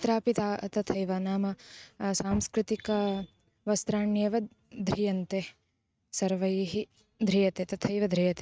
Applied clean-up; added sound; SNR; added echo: neural mask model RNNoise.